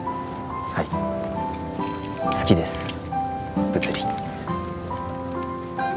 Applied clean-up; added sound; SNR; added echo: none; Camera; 16 dB; none.